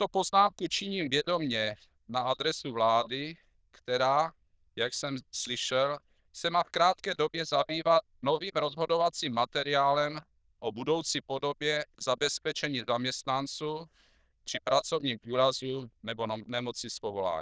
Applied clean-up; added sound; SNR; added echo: neural diffusion model UNIVERSE++.